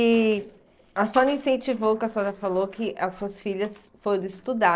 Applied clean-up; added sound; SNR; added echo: neural separator model SepFormer DNS4.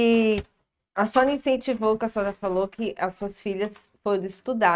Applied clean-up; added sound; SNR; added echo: neural mask model RNNoise.